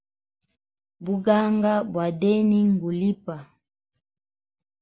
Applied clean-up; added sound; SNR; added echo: none; none; none; none.